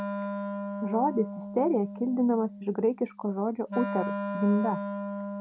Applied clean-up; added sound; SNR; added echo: none; Wind instrument, woodwind instrument; 6 dB; none.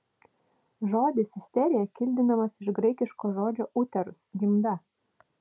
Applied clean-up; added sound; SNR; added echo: none; none; none; none.